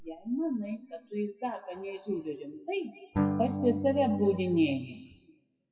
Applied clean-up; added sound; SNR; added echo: classical method WPE with log-MMSE.